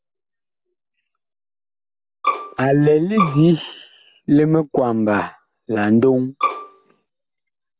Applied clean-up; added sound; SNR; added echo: none; Bowed string instrument; 5 dB; none.